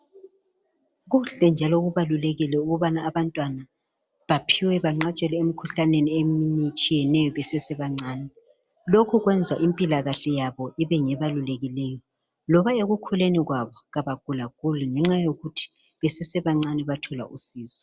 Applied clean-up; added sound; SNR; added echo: none; none; none; none.